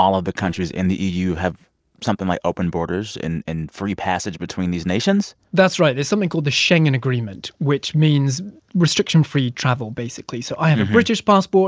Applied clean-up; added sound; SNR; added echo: neural separator model SepFormer DNS4.